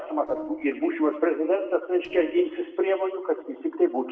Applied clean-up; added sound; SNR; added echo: neural separator model SepFormer DNS4.